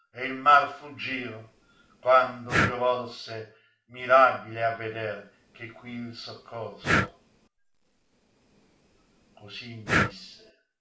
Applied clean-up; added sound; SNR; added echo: none; Breathing; 5 dB; reverberation time 0.4 s.